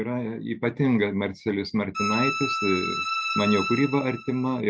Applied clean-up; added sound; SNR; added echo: none; Bowed string instrument; 3 dB; none.